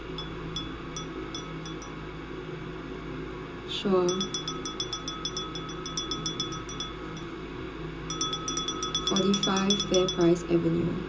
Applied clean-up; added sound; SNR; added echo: none; Bell; 6 dB; reverberation time 0.2 s.